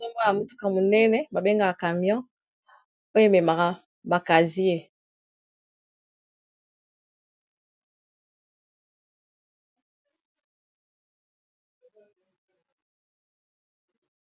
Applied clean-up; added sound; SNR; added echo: none; none; none; none.